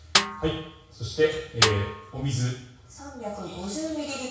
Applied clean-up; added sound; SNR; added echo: none; Snare drum; 0 dB; reverberation time 0.6 s.